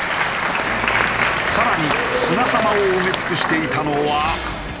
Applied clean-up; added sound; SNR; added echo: none; Applause / Crowd; -2 dB; none.